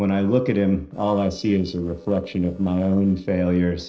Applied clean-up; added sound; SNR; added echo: neural separator model SepFormer DNS4.